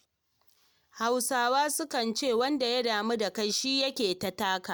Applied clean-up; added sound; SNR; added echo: none; none; none; none.